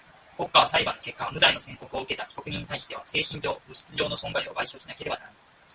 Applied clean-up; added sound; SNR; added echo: none; none; none; none.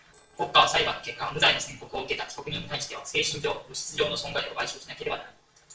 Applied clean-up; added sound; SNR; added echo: neural separator model SepFormer DNS4.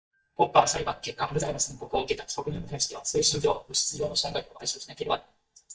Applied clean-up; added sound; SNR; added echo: neural mask model DeepFilterNet 3.